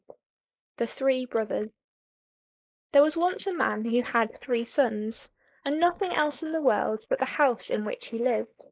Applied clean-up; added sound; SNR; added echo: neural mask model Resemble Enhance denoiser.